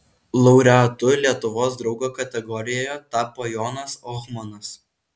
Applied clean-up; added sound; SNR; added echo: none; none; none; none.